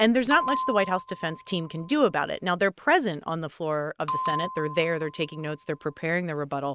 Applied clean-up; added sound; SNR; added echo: neural mask model RNNoise.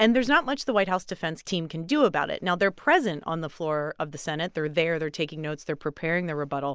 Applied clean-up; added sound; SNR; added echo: none; none; none; none.